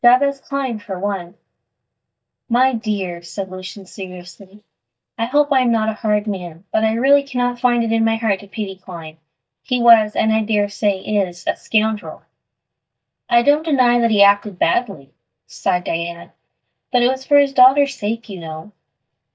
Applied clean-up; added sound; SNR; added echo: neural mask model DeepFilterNet 3.